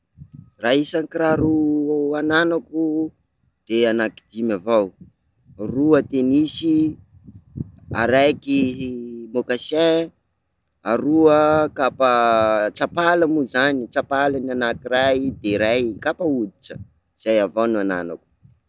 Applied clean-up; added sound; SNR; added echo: none; none; none; none.